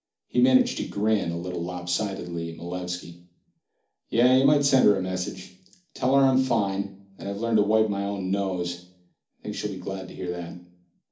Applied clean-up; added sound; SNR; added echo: none; none; none; reverberation time 0.4 s.